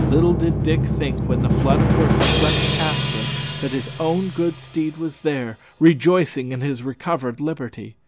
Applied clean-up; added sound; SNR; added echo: none; Drum; 0 dB; none.